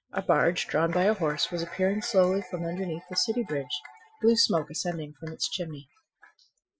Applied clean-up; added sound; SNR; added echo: classical method Wiener filter.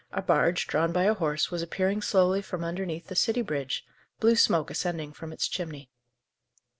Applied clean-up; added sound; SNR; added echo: none; none; none; none.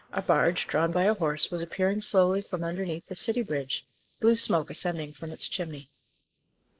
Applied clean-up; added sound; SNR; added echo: neural mask model Resemble Enhance denoiser.